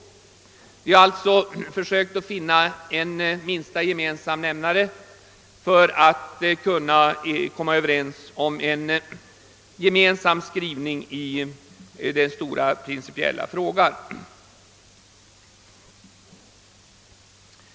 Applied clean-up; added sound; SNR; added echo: none; none; none; none.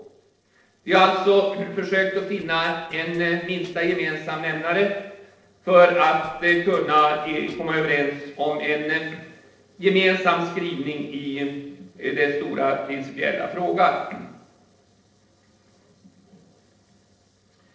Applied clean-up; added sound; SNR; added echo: neural separator model SepFormer DNS4.